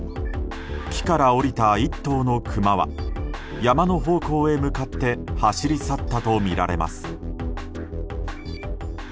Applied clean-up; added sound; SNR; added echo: none; none; none; none.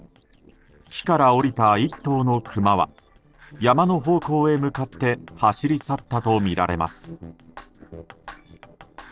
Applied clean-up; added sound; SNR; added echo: neural separator model SepFormer DNS4.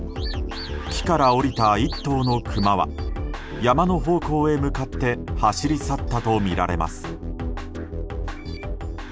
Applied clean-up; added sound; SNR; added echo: none; Alarm / Car; 16 dB; none.